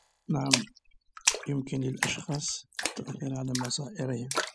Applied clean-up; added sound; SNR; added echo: classical method spectral subtraction.